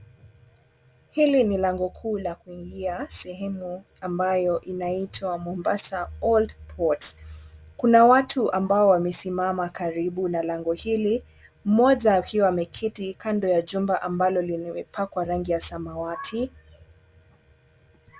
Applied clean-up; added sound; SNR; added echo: none; none; none; none.